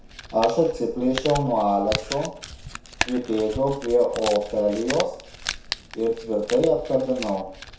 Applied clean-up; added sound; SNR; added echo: none; Crumpling, crinkling; 11 dB; reverberation time 0.6 s.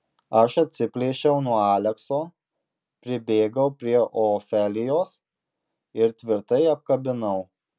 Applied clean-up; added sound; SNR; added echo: none; none; none; none.